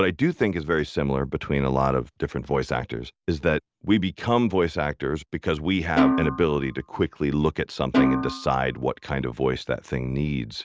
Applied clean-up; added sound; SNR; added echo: none; Snare drum; 2 dB; none.